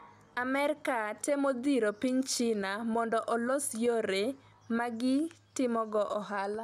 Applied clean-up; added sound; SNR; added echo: none; none; none; none.